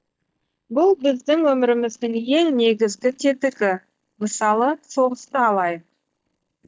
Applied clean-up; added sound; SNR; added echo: neural mask model DeepFilterNet 3.